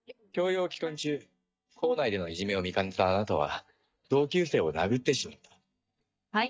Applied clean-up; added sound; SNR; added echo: neural mask model DeepFilterNet 3.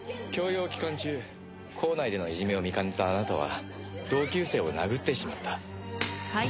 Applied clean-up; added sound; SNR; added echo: none; none; none; none.